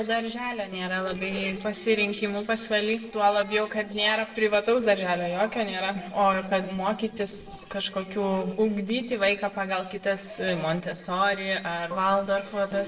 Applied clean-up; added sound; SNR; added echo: neural separator model SepFormer DNS4.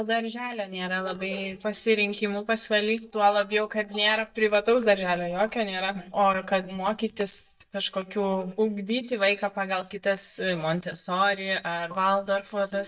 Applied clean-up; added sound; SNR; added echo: neural mask model DeepFilterNet 3.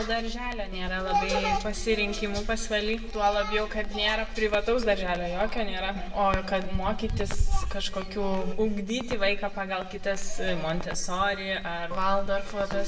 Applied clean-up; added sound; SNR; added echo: none; Crackle; 4 dB; reverberation time 0.7 s.